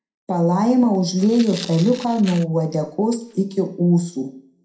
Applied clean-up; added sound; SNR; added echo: none; Tearing; 20 dB; reverberation time 0.4 s.